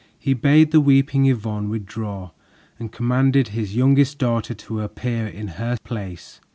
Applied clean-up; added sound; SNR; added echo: none; none; none; none.